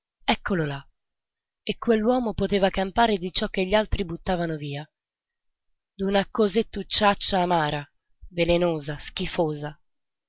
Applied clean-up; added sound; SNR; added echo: none; none; none; none.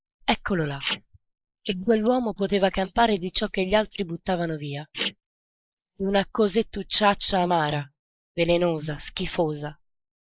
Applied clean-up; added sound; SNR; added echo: neural mask model Resemble Enhance denoiser.